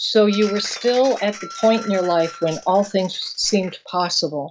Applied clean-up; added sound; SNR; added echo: classical method log-MMSE.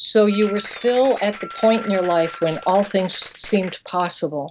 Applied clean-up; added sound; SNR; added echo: none; Applause + Wind instrument, woodwind instrument; 15 dB; none.